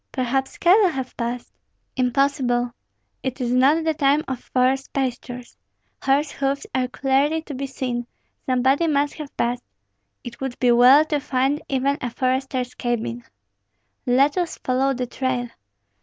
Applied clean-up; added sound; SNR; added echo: none; none; none; none.